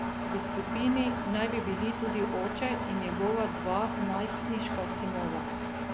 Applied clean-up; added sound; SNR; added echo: none; Engine; 1 dB; none.